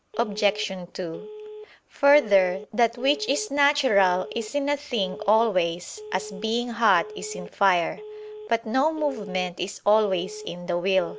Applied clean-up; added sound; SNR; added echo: none; Telephone; 16 dB; none.